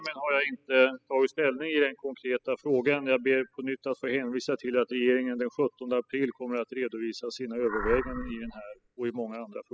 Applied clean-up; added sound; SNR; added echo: classical method spectral subtraction.